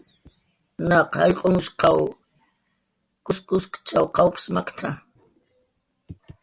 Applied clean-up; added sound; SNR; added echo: none; none; none; none.